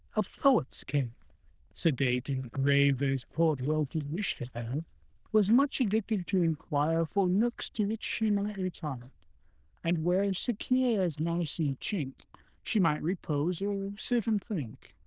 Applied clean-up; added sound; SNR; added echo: neural diffusion model UNIVERSE++.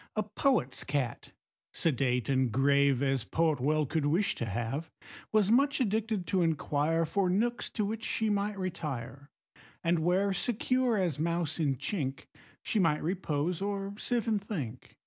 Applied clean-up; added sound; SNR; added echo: none; none; none; none.